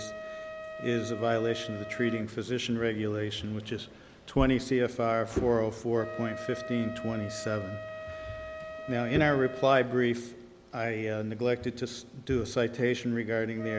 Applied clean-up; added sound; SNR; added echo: none; Bowed string instrument + Wind instrument, woodwind instrument; 12 dB; none.